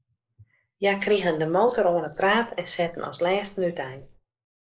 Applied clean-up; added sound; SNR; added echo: neural mask model Resemble Enhance denoiser.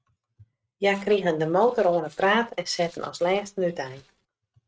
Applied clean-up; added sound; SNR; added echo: neural mask model RNNoise.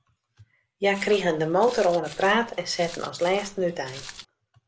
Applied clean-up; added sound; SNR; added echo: none; Walk, footsteps; 17 dB; none.